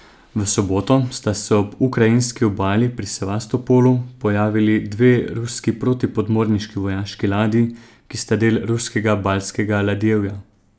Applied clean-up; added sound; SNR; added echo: none; none; none; none.